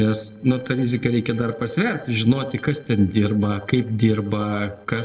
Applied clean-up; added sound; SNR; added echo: neural separator model SepFormer DNS4.